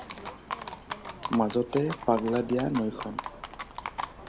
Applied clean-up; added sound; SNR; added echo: none; Livestock, farm animals, working animals; 8 dB; none.